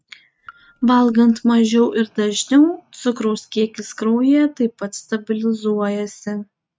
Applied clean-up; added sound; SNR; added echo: neural mask model RNNoise.